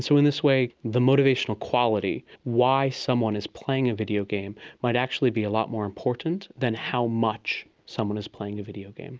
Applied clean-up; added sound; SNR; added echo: none; none; none; none.